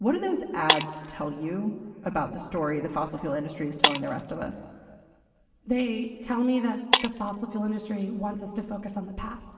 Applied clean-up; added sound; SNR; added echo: none; Shatter; 3 dB; reverberation time 2.0 s.